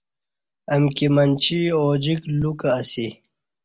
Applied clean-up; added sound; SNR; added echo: none; none; none; none.